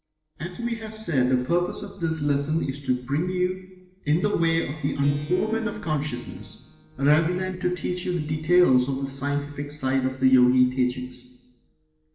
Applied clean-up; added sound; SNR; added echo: neural separator model SepFormer DNS4.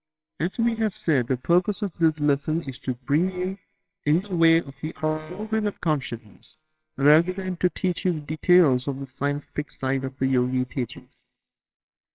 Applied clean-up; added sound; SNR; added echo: neural separator model SepFormer WHAMR!.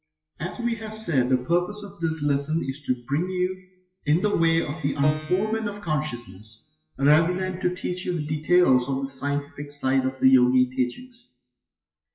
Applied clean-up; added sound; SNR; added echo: classical method WPE with log-MMSE.